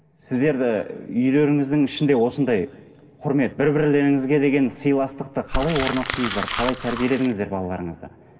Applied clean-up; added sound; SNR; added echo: none; Crumpling, crinkling; 7 dB; reverberation time 1.9 s.